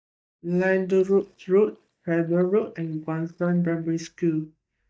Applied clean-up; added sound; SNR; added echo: neural mask model DeepFilterNet 3.